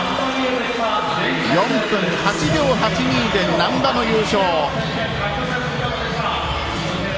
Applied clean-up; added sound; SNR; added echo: none; none; none; none.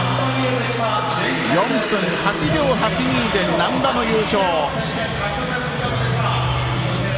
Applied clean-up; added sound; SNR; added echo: none; Guitar; 9 dB; none.